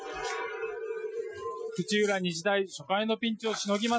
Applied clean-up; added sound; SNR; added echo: classical method Wiener filter.